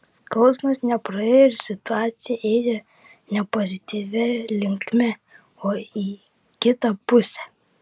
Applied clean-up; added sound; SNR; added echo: none; none; none; none.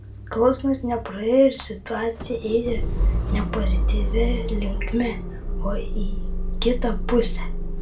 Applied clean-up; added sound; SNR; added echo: none; Idling / Engine starting / Motor vehicle (road); 0 dB; reverberation time 0.3 s.